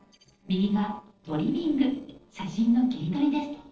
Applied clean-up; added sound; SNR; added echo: neural separator model SepFormer DNS4.